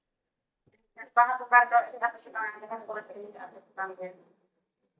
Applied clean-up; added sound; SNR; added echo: neural mask model DeepFilterNet 3.